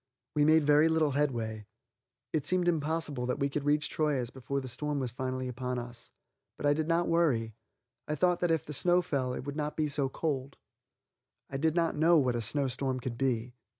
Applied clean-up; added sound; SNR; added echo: none; none; none; none.